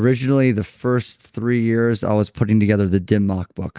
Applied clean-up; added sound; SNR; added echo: none; none; none; none.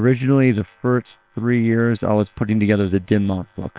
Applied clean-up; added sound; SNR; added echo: neural separator model SepFormer WHAM!.